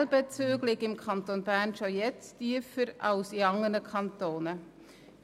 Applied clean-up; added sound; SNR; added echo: none; none; none; none.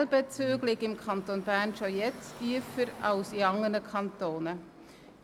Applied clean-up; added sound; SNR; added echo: none; Car passing by / Traffic noise, roadway noise; 18 dB; none.